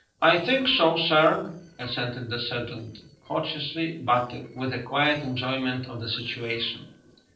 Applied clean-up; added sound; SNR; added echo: neural separator model SepFormer DNS4.